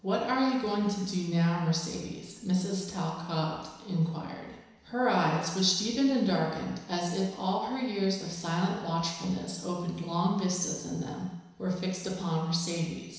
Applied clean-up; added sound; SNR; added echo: none; none; none; reverberation time 1.0 s.